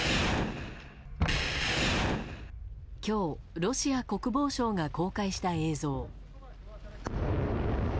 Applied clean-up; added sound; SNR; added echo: none; none; none; none.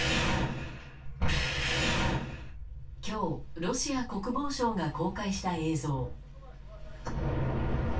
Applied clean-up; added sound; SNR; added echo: none; none; none; reverberation time 0.2 s.